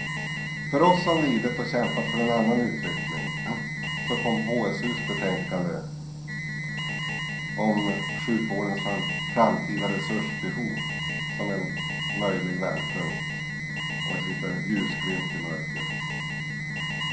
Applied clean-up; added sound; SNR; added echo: none; Alarm; 4 dB; reverberation time 0.6 s.